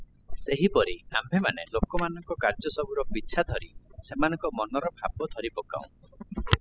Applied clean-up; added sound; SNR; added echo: classical method spectral subtraction.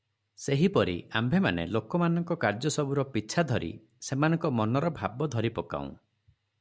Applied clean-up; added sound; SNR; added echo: none; none; none; none.